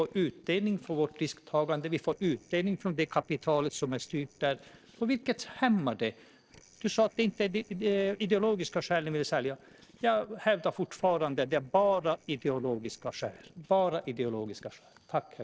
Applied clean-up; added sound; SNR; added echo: neural separator model SepFormer DNS4.